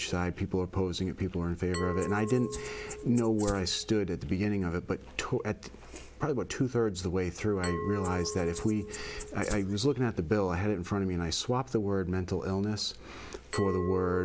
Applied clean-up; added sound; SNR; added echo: none; Glass + Rattle (instrument); 12 dB; none.